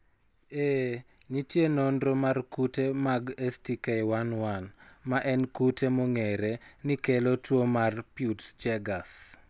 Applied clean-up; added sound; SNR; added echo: none; none; none; none.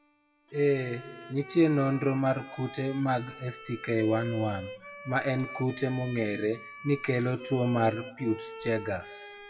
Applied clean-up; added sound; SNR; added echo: classical method WPE with log-MMSE.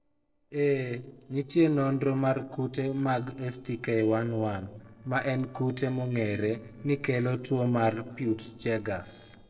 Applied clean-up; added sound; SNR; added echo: neural separator model SepFormer DNS4.